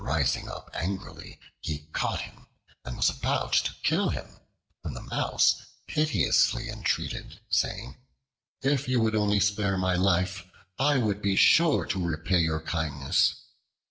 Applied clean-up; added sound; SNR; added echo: none; none; none; none.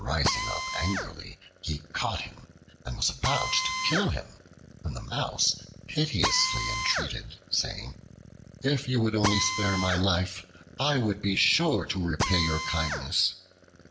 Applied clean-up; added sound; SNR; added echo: none; Drill; 6 dB; none.